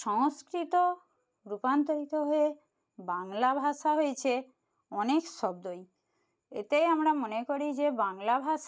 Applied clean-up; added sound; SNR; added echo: none; none; none; none.